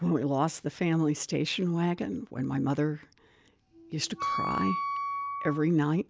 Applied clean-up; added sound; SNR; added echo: none; Wind instrument, woodwind instrument; 4 dB; none.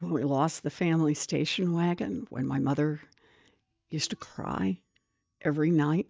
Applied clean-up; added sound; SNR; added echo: neural mask model DeepFilterNet 3.